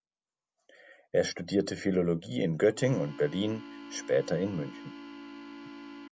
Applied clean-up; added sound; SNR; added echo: none; Organ; 13 dB; none.